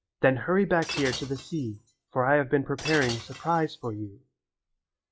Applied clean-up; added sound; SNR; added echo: classical method log-MMSE.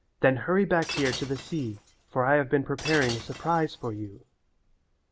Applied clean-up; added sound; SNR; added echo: none; Shatter; 12 dB; none.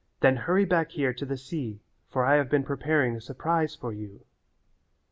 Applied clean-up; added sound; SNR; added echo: none; none; none; none.